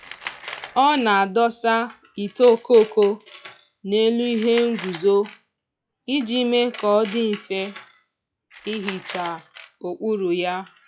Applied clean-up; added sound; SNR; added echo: classical method log-MMSE.